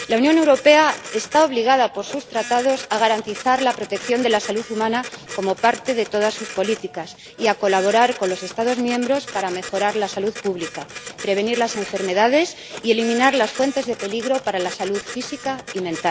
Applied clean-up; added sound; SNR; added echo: none; Printer; 15 dB; none.